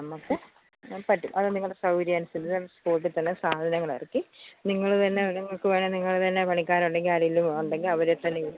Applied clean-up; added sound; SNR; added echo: none; none; none; none.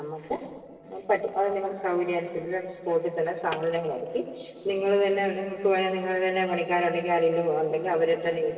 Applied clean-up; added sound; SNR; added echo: neural separator model SepFormer DNS4.